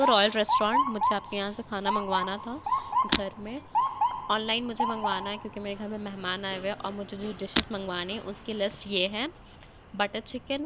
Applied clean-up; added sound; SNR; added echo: none; Motor vehicle (road) / Siren + Shatter; 0 dB; none.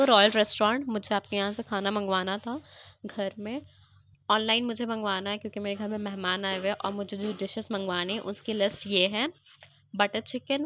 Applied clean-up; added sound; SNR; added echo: none; none; none; none.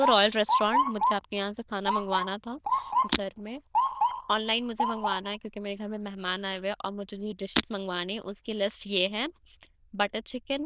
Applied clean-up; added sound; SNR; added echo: neural diffusion model UNIVERSE++.